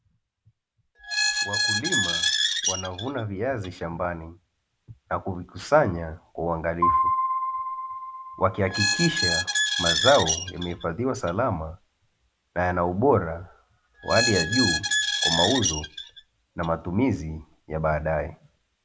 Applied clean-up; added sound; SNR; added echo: none; Squeak + Piano; -1 dB; none.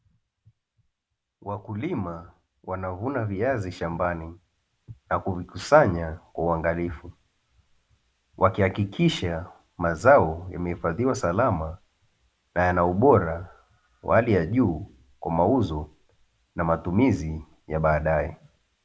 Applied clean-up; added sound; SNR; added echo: none; none; none; none.